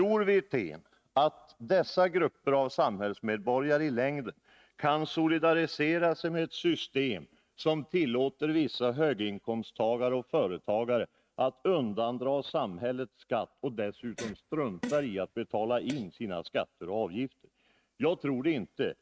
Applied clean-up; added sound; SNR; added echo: neural mask model RNNoise.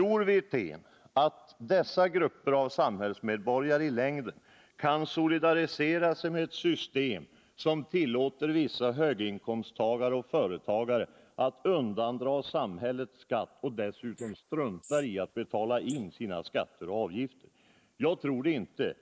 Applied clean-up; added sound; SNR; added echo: neural mask model Resemble Enhance denoiser.